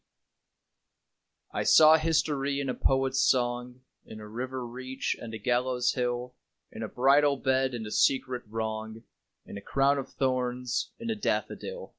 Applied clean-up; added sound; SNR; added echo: none; none; none; none.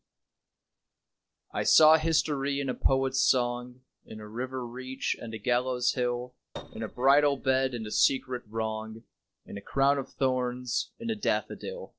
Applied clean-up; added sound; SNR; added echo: neural separator model SepFormer DNS4.